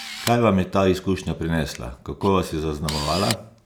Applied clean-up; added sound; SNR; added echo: none; Camera; 13 dB; none.